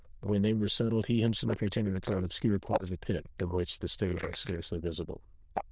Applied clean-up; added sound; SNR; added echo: neural diffusion model UNIVERSE++.